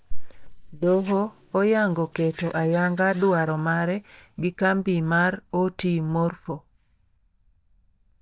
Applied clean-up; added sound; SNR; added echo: neural mask model DeepFilterNet 3.